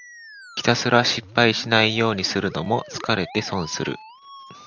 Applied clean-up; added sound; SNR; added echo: none; Musical instrument; 19 dB; none.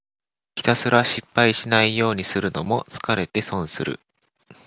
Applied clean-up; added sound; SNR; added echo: none; none; none; none.